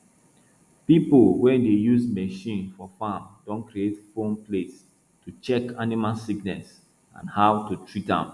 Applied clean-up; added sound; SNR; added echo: none; none; none; none.